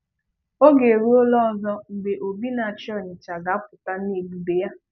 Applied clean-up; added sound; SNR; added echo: none; none; none; none.